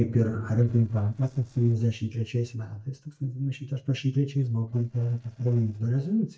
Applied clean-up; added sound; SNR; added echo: neural mask model DeepFilterNet 3.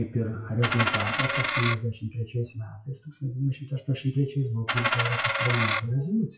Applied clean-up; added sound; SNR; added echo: classical method WPE with log-MMSE.